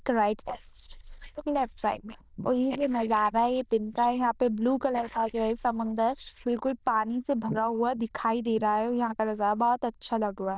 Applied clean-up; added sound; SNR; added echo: neural diffusion model UNIVERSE++.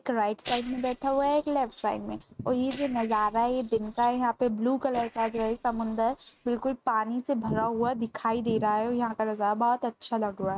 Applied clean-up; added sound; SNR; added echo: neural mask model RNNoise.